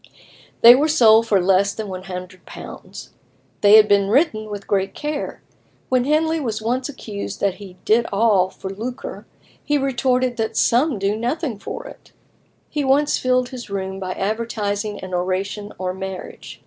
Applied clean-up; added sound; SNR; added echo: none; none; none; none.